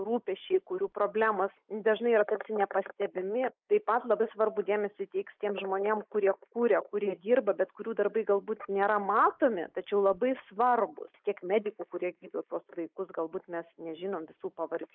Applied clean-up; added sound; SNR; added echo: neural mask model Resemble Enhance denoiser.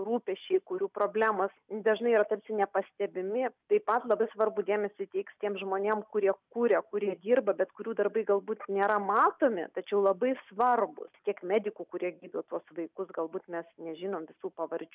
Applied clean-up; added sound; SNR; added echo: none; none; none; none.